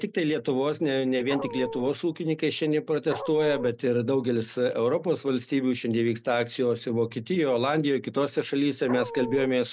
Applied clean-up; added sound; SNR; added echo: none; Dog; 9 dB; none.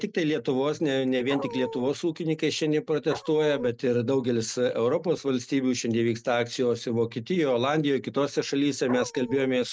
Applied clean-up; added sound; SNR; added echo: neural mask model RNNoise.